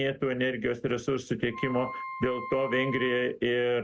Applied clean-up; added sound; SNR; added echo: none; Wind instrument, woodwind instrument; 11 dB; none.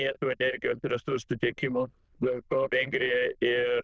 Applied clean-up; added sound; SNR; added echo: neural diffusion model UNIVERSE++.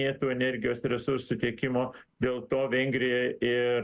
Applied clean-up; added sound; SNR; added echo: none; none; none; none.